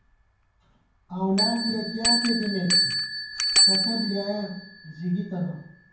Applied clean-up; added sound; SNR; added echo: none; Bell; -3 dB; reverberation time 0.9 s.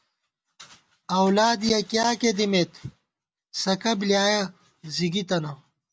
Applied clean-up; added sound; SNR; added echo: none; none; none; none.